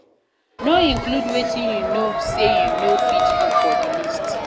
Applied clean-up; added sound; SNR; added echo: none; Crowd; -5 dB; none.